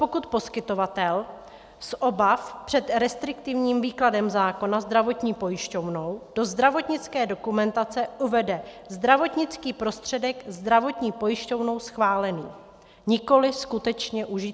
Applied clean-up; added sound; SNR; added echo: none; none; none; none.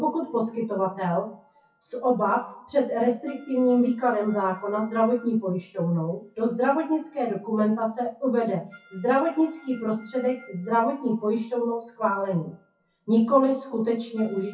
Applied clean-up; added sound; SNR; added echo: classical method WPE with log-MMSE.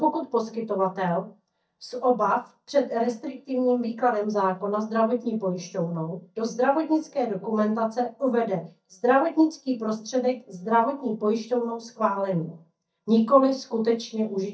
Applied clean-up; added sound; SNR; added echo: neural mask model DeepFilterNet 3.